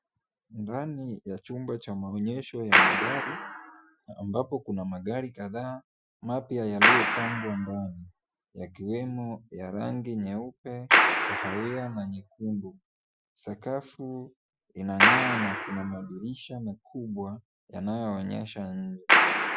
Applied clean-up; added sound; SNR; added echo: classical method Wiener filter.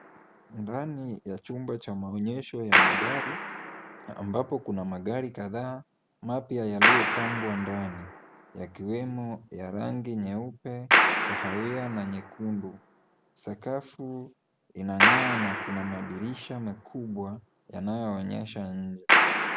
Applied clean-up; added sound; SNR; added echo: none; Clapping; -4 dB; none.